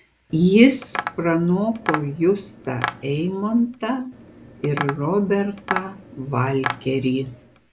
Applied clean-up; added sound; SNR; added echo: none; Tap; 10 dB; none.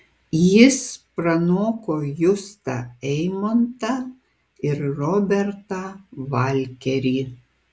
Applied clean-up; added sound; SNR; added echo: none; none; none; none.